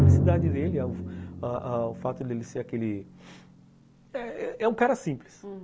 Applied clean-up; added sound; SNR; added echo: none; Drum; -2 dB; none.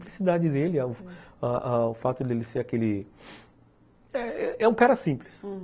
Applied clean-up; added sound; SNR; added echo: none; none; none; none.